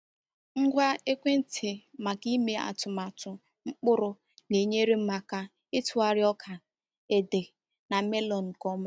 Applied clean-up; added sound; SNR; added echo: none; none; none; none.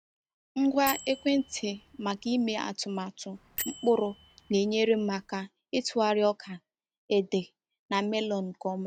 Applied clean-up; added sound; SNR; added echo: none; Bell; 14 dB; none.